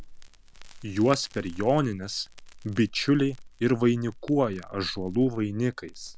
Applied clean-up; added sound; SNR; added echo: none; Crackle; 17 dB; none.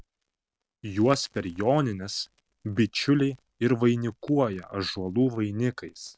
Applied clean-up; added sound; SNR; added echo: neural mask model RNNoise.